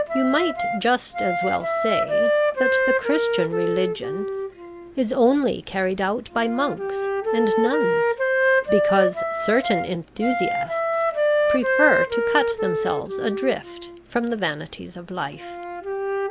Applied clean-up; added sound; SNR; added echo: none; Wind instrument, woodwind instrument; -1 dB; none.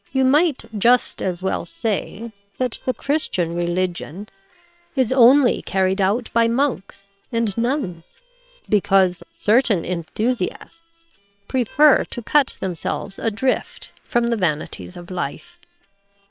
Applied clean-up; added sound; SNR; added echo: neural separator model SepFormer WHAM!.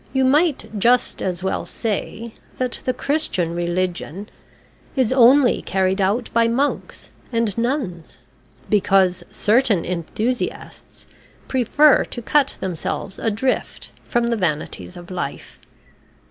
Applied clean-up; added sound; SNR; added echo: none; none; none; none.